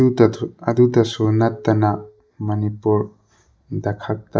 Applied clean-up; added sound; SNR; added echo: neural mask model DeepFilterNet 3.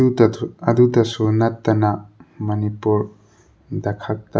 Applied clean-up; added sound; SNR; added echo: neural mask model Resemble Enhance denoiser.